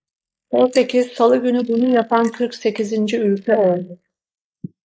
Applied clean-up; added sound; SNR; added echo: neural mask model Resemble Enhance denoiser.